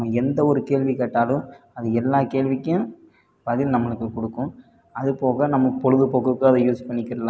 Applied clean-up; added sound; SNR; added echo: none; none; none; none.